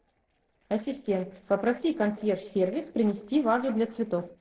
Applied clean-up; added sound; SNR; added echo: neural separator model SepFormer DNS4.